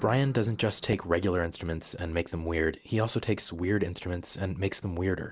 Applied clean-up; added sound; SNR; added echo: none; none; none; none.